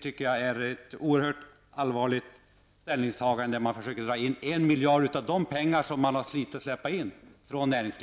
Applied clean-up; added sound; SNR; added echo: none; none; none; none.